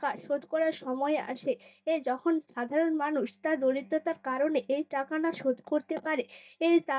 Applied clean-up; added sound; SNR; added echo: neural mask model DeepFilterNet 3.